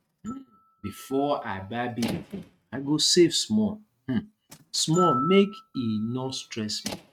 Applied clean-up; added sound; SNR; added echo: neural mask model RNNoise.